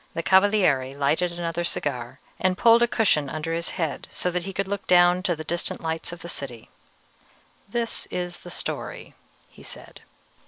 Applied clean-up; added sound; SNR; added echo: none; none; none; none.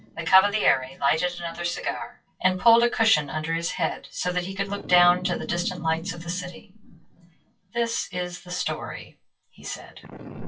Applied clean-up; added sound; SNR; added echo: classical method WPE with log-MMSE.